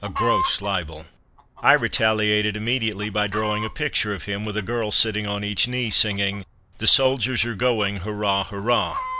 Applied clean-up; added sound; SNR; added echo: none; Chicken, rooster; 11 dB; none.